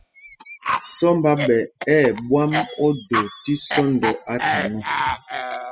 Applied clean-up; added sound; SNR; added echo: classical method spectral subtraction.